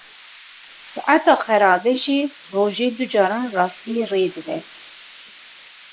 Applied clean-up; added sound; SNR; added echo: neural mask model Resemble Enhance denoiser.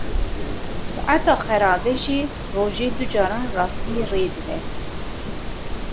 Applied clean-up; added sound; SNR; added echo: none; Insect; 0 dB; none.